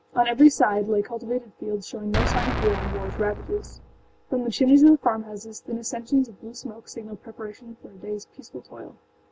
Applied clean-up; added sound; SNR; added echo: none; Explosion; 4 dB; none.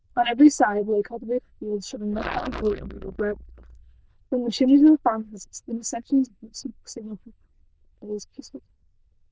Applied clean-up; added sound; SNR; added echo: neural diffusion model UNIVERSE++.